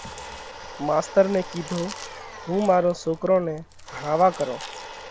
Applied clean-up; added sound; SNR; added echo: none; Domestic sounds, home sounds + Chewing, mastication; 14 dB; none.